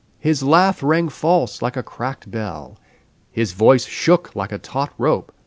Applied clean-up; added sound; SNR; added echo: none; none; none; none.